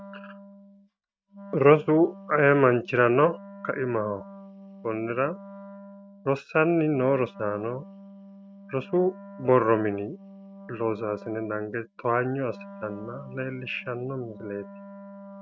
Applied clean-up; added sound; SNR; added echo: neural mask model RNNoise.